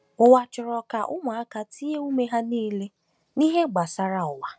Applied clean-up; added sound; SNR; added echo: none; none; none; none.